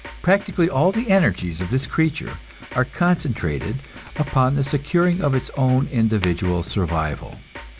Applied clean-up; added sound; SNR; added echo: none; Tap / Glass + Drum kit; 16 dB; none.